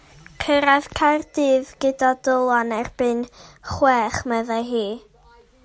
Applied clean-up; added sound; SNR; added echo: none; none; none; none.